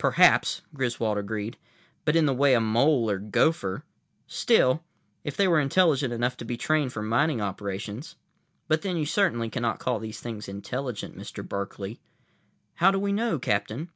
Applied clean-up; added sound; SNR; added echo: none; none; none; none.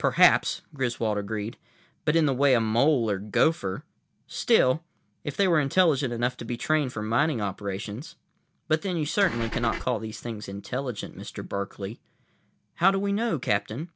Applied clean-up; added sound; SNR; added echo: none; Engine / Car; 6 dB; none.